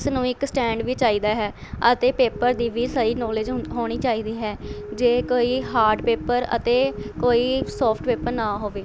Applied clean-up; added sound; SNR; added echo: none; Siren; 13 dB; none.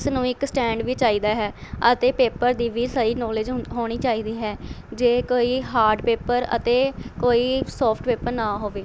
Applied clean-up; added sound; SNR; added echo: none; none; none; none.